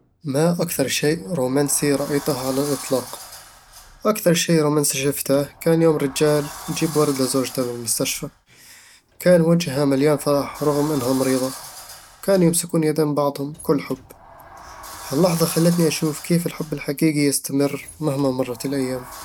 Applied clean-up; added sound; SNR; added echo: none; Sliding door; 18 dB; none.